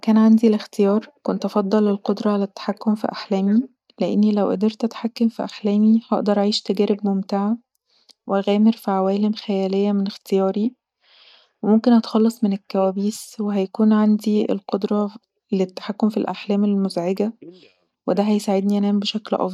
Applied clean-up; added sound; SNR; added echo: neural mask model DeepFilterNet 3.